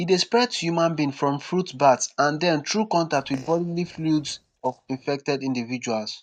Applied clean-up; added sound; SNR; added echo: neural mask model DeepFilterNet 3.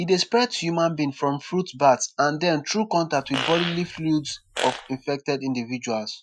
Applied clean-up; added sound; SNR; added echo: classical method Wiener filter.